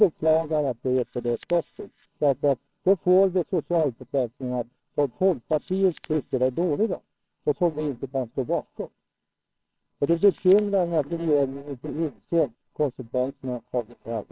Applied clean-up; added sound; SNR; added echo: neural separator model SepFormer WHAMR!.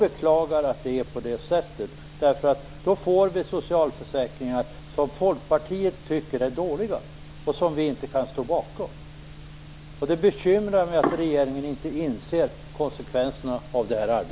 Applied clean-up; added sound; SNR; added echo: none; none; none; none.